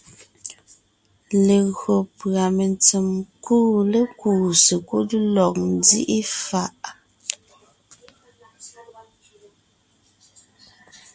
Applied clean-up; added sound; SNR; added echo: none; none; none; none.